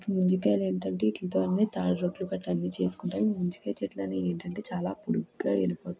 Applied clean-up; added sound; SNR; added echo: none; none; none; none.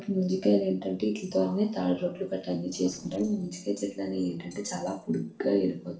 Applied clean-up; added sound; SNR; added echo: neural separator model SepFormer DNS4.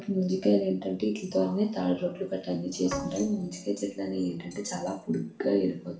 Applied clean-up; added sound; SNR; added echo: none; Bowed string instrument; 14 dB; reverberation time 0.4 s.